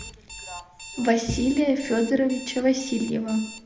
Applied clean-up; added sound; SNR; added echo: none; Alarm; 17 dB; reverberation time 0.7 s.